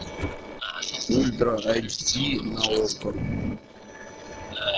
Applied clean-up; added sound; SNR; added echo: neural separator model SepFormer DNS4.